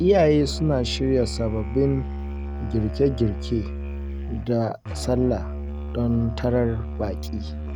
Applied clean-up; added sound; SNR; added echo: none; Musical instrument; 6 dB; none.